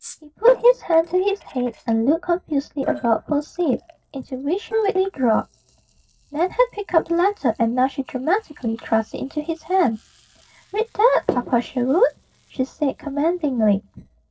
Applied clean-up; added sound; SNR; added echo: neural separator model SepFormer DNS4.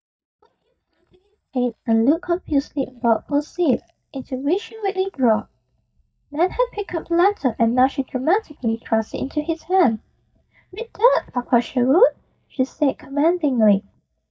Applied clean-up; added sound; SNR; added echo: neural mask model DeepFilterNet 3.